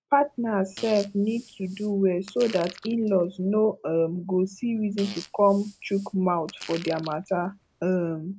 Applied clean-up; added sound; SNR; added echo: none; Fart; 19 dB; none.